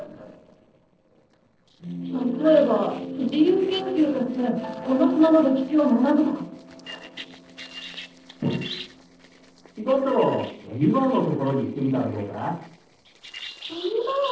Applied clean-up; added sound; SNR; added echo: neural separator model SepFormer DNS4.